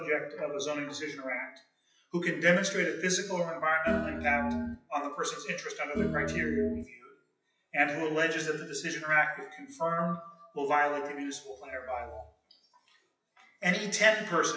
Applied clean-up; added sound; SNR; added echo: classical method WPE with log-MMSE.